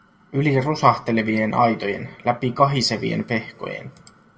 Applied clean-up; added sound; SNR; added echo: none; none; none; reverberation time 0.5 s.